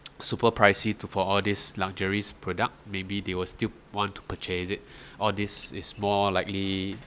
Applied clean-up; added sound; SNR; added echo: none; none; none; none.